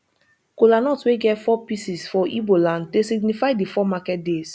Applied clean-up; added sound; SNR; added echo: none; none; none; none.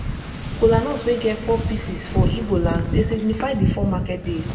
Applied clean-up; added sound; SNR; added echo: none; Wind / Ocean; 1 dB; reverberation time 1.5 s.